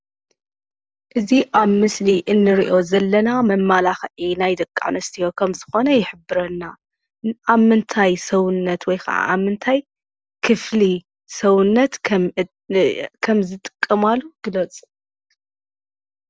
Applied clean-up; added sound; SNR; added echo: none; none; none; none.